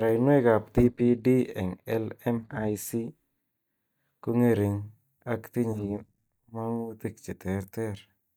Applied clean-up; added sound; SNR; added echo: neural mask model DeepFilterNet 3.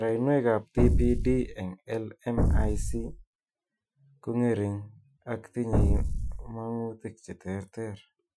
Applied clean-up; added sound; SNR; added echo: classical method Wiener filter.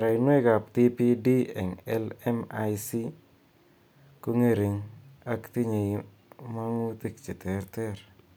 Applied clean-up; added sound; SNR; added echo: none; none; none; none.